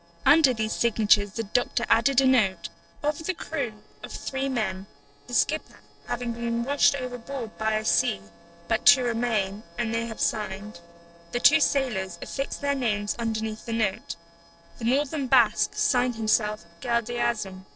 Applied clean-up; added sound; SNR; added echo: neural separator model SepFormer DNS4.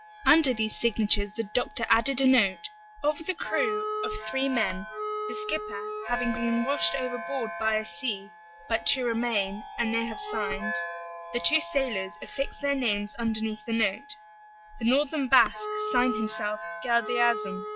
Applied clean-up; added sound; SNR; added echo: classical method log-MMSE.